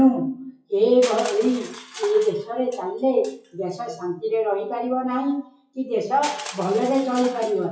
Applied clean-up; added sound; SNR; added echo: classical method WPE with log-MMSE.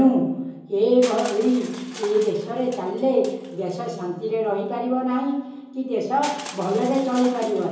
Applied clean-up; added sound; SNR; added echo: none; Crushing; 19 dB; reverberation time 0.7 s.